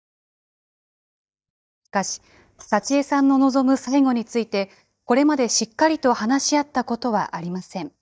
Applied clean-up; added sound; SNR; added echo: neural mask model DeepFilterNet 3.